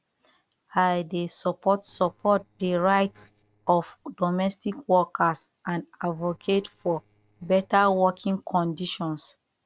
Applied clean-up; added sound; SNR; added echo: neural separator model SepFormer DNS4.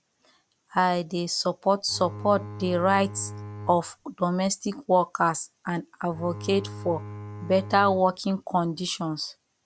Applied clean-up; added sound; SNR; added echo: none; Bowed string instrument; 12 dB; none.